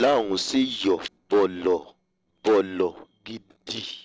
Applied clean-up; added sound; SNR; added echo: neural separator model SepFormer DNS4.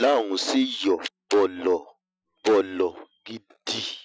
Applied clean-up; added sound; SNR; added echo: classical method Wiener filter.